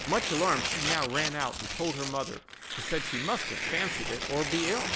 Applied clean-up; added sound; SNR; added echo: none; Tearing; 2 dB; none.